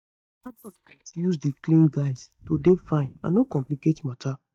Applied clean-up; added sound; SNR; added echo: neural mask model DeepFilterNet 3.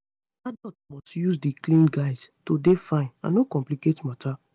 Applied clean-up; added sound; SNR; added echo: none; none; none; none.